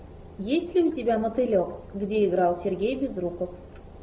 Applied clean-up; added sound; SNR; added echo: none; none; none; none.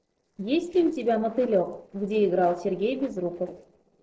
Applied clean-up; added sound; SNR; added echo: neural separator model SepFormer DNS4.